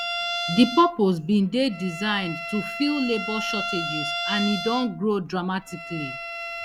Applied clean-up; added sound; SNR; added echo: none; Bowed string instrument; 7 dB; none.